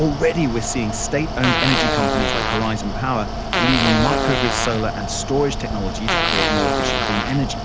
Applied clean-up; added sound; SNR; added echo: none; Fart + Mechanical fan; -1 dB; none.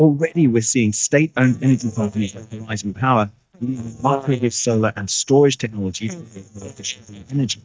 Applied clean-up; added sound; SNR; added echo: neural mask model DeepFilterNet 3.